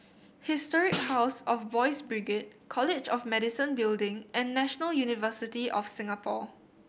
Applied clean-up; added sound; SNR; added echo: none; Snare drum; 9 dB; none.